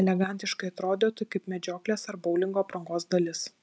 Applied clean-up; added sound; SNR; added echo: none; none; none; none.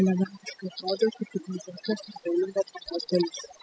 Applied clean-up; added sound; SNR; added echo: classical method spectral subtraction.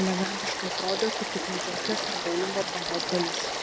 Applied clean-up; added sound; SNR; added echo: none; Stream / Frog; 0 dB; none.